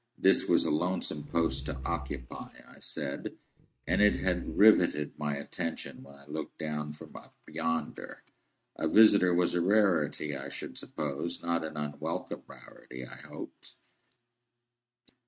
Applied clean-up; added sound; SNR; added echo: neural mask model RNNoise.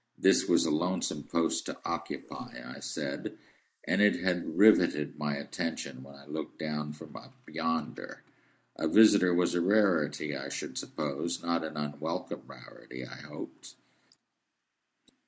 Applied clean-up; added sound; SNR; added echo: neural mask model Resemble Enhance denoiser.